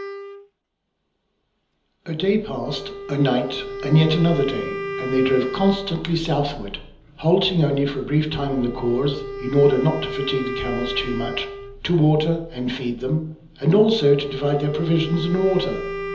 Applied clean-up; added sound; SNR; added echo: none; Wind instrument, woodwind instrument; 11 dB; reverberation time 1.2 s.